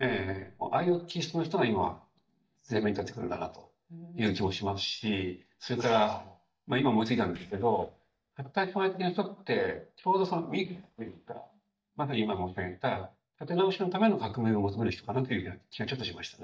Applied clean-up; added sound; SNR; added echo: neural mask model DeepFilterNet 3.